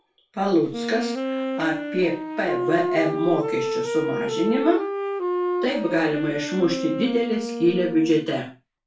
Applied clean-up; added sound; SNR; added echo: none; Wind instrument, woodwind instrument; 4 dB; reverberation time 0.3 s.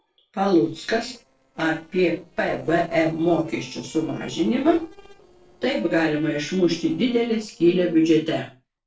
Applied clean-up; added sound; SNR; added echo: neural separator model SepFormer DNS4.